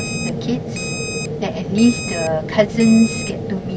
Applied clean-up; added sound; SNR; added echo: none; Alarm; 12 dB; none.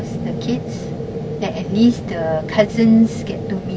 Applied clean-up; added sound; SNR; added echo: none; none; none; none.